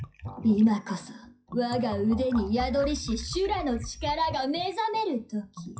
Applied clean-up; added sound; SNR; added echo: classical method WPE with log-MMSE.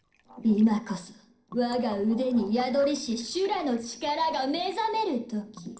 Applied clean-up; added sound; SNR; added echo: neural separator model SepFormer DNS4.